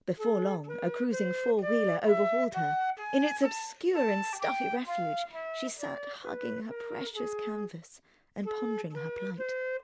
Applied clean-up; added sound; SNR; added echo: none; Wind instrument, woodwind instrument; 2 dB; none.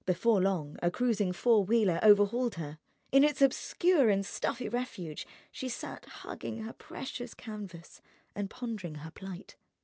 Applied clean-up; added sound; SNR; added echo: none; none; none; none.